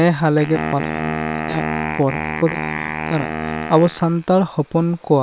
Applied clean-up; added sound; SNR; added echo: neural separator model SepFormer WHAM!.